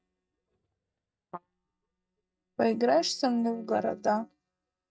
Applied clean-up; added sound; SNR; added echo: neural mask model DeepFilterNet 3.